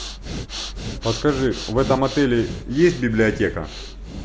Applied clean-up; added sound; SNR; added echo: none; Breathing; 11 dB; none.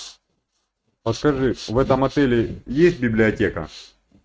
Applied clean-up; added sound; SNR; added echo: neural mask model RNNoise.